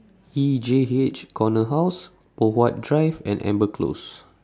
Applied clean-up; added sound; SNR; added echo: none; none; none; none.